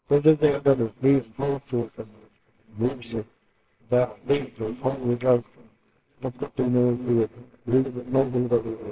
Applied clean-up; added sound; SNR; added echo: neural separator model SepFormer WHAMR!.